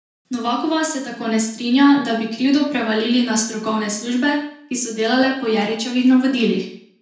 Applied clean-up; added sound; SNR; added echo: none; none; none; reverberation time 0.5 s.